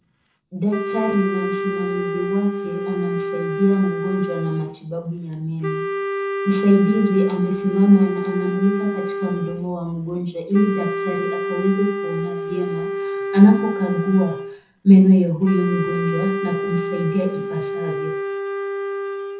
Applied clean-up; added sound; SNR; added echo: none; Wind instrument, woodwind instrument; 6 dB; reverberation time 0.5 s.